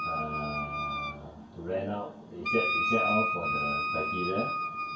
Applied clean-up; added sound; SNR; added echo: none; Wind instrument, woodwind instrument; -3 dB; reverberation time 0.1 s.